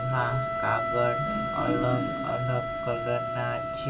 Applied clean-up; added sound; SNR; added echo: none; Wind instrument, woodwind instrument; 2 dB; reverberation time 0.1 s.